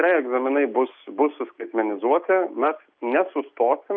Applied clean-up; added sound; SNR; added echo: none; none; none; none.